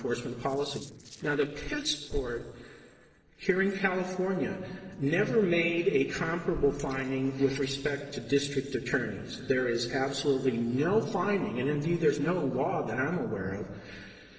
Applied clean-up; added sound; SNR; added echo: neural separator model SepFormer DNS4.